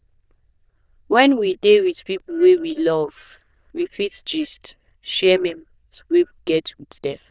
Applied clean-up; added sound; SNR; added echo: neural diffusion model UNIVERSE++.